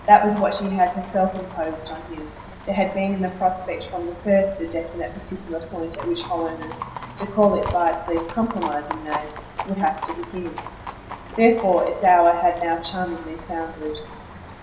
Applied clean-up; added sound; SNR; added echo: none; Livestock, farm animals, working animals; 13 dB; reverberation time 0.9 s.